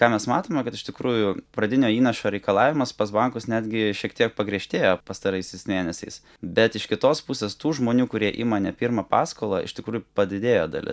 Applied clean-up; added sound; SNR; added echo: none; none; none; none.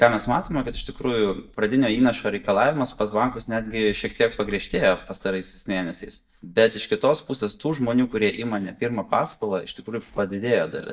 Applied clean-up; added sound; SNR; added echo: neural mask model DeepFilterNet 3.